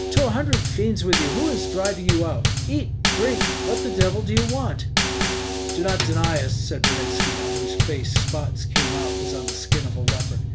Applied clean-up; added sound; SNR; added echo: none; Bass drum / Snare drum / Drum kit; -5 dB; none.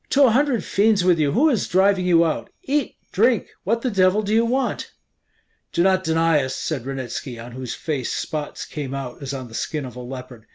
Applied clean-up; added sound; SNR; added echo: none; none; none; none.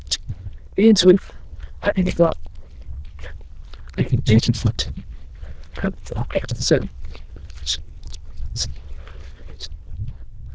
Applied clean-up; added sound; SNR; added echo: neural diffusion model UNIVERSE++.